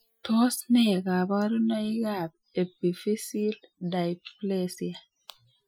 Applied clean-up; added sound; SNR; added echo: classical method Wiener filter.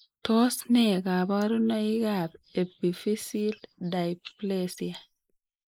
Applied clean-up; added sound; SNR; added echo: neural mask model Resemble Enhance denoiser.